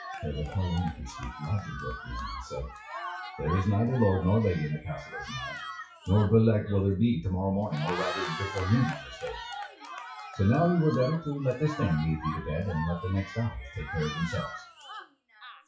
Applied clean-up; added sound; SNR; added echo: classical method WPE with log-MMSE.